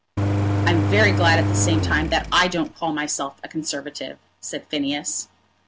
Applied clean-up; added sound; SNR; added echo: none; Engine; -2 dB; none.